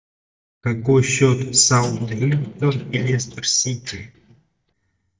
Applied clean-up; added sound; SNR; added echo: neural mask model DeepFilterNet 3.